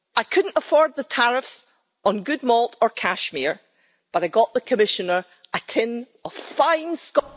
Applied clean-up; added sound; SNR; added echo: none; none; none; none.